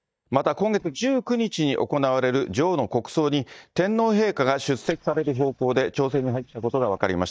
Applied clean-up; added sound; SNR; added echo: neural mask model DeepFilterNet 3.